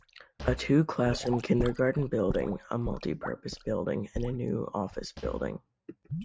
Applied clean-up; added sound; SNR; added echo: neural mask model RNNoise.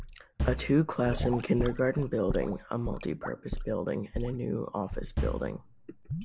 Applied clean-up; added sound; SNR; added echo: none; Bass drum + Sink (filling or washing) / Gurgling / Liquid; 5 dB; none.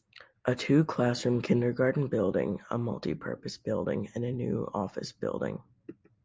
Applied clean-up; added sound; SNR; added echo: none; none; none; none.